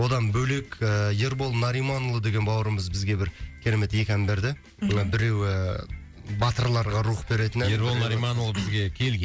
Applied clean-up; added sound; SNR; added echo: none; none; none; none.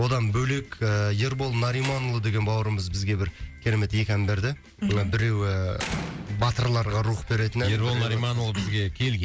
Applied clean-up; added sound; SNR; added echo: none; Slam; 18 dB; none.